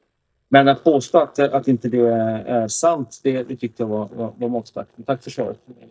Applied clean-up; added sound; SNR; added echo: neural mask model DeepFilterNet 3.